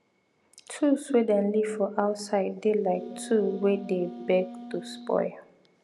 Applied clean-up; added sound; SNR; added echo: none; Wind instrument, woodwind instrument; 15 dB; none.